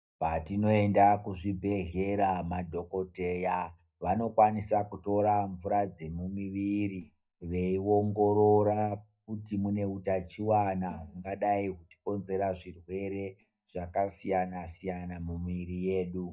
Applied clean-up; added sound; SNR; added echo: neural mask model DeepFilterNet 3.